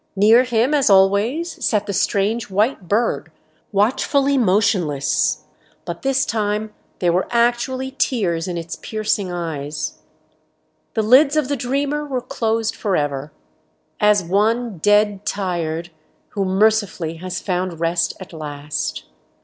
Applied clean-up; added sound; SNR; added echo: none; none; none; none.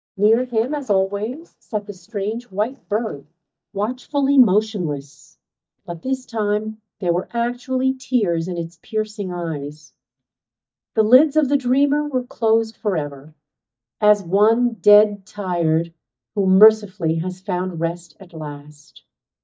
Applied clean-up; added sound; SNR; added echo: neural mask model DeepFilterNet 3.